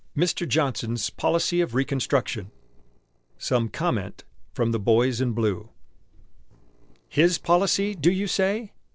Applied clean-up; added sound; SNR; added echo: neural separator model SepFormer DNS4.